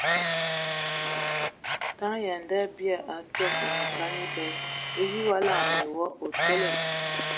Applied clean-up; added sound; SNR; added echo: none; Camera; -4 dB; none.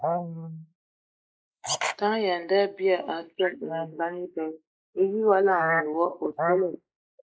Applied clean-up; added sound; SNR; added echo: neural mask model Resemble Enhance denoiser.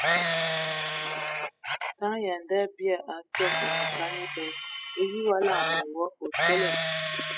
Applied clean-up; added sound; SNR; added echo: classical method spectral subtraction.